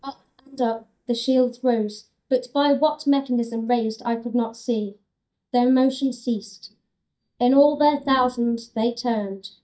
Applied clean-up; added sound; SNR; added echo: neural mask model DeepFilterNet 3.